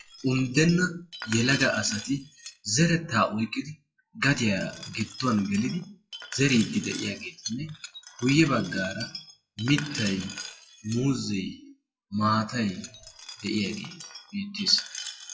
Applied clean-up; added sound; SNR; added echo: classical method WPE with log-MMSE.